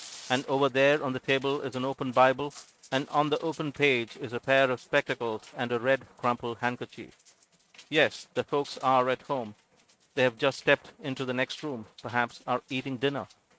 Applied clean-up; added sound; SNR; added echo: neural mask model RNNoise.